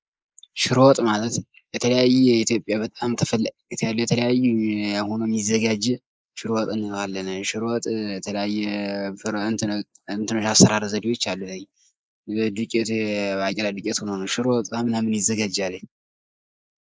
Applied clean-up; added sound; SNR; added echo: neural mask model Resemble Enhance denoiser.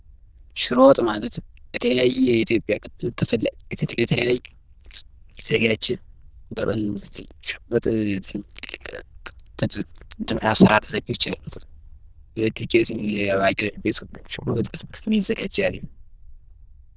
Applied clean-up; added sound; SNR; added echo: neural diffusion model UNIVERSE++.